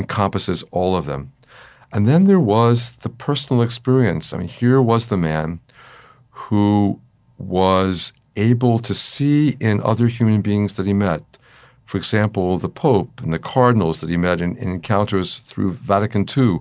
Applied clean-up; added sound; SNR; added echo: none; none; none; none.